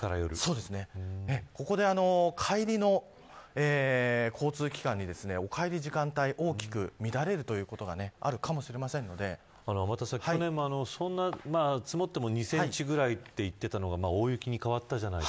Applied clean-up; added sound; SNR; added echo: none; none; none; none.